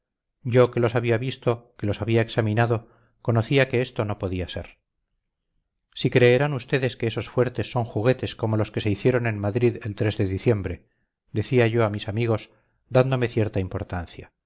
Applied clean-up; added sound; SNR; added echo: none; none; none; none.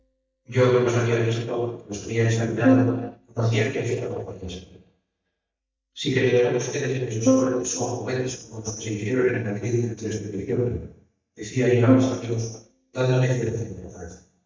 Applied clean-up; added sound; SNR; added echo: neural mask model DeepFilterNet 3.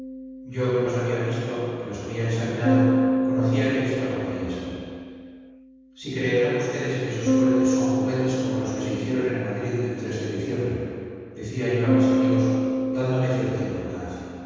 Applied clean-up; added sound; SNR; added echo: none; Bass guitar; 0 dB; reverberation time 2.1 s.